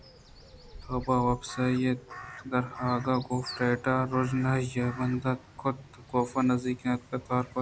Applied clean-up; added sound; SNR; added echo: none; Crow; 17 dB; none.